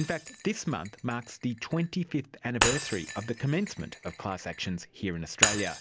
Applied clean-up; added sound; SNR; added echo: none; Shatter; 2 dB; none.